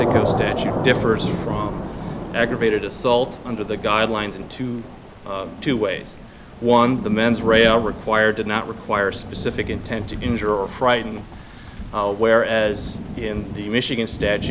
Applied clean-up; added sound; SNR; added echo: none; Thunder / Rain; 7 dB; none.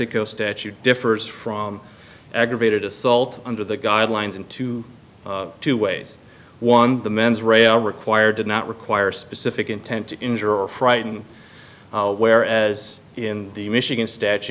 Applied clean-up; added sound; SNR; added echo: none; none; none; none.